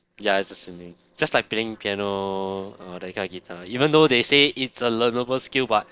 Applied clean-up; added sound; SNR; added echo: neural separator model SepFormer DNS4.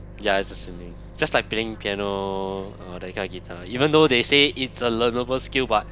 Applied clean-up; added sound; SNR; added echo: none; Microwave oven; 16 dB; none.